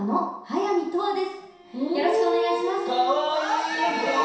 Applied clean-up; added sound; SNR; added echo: none; Bowed string instrument; 13 dB; reverberation time 0.7 s.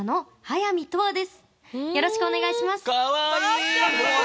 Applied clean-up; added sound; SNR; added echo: none; none; none; none.